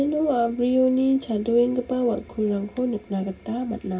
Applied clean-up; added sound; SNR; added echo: none; none; none; reverberation time 0.4 s.